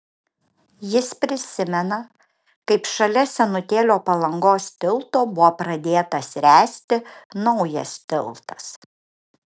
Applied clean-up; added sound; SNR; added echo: none; none; none; none.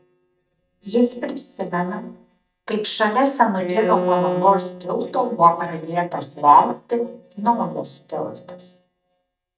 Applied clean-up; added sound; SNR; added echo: neural mask model DeepFilterNet 3.